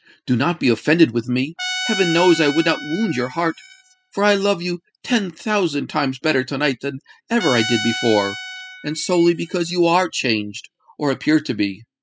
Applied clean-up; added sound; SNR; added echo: classical method spectral subtraction.